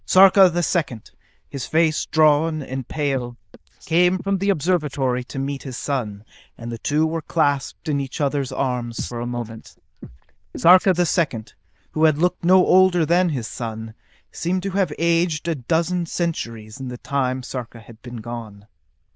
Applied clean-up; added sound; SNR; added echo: neural diffusion model UNIVERSE++.